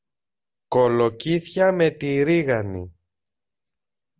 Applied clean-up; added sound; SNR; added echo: none; none; none; none.